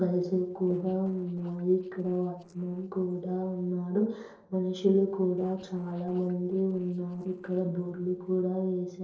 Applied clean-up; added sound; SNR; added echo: neural separator model SepFormer DNS4.